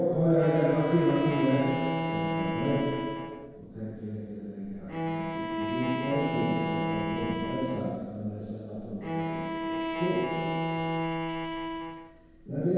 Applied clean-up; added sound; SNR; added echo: none; Bowed string instrument; 2 dB; reverberation time 2.0 s.